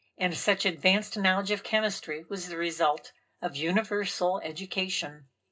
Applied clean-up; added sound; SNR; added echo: none; none; none; reverberation time 0.2 s.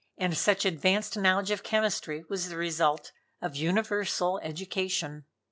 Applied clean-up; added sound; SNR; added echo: none; none; none; none.